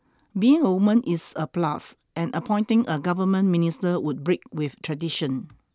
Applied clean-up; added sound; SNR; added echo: none; none; none; none.